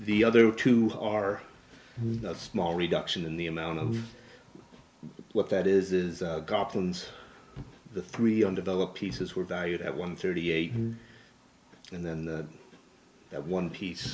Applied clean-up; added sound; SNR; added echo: none; Brass instrument; 5 dB; none.